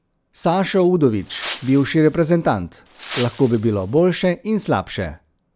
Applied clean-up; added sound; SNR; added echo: none; Wind; 12 dB; none.